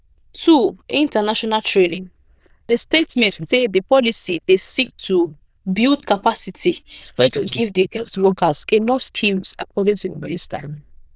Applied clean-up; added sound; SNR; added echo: neural diffusion model UNIVERSE++.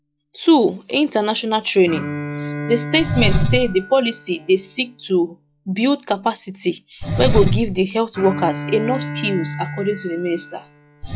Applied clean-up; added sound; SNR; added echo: classical method log-MMSE.